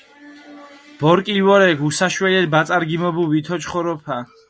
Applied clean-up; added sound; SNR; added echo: none; none; none; none.